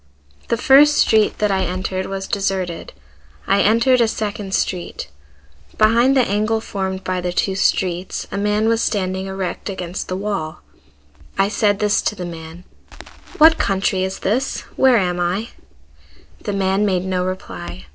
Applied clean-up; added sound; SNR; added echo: neural separator model SepFormer DNS4.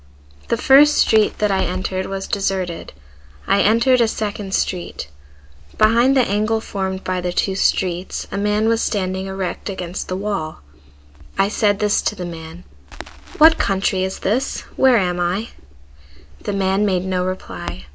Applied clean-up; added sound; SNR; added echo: none; Crackle; 14 dB; none.